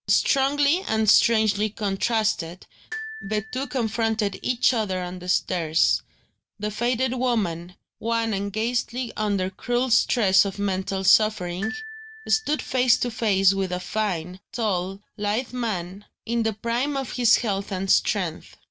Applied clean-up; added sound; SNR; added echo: none; Glockenspiel; 16 dB; none.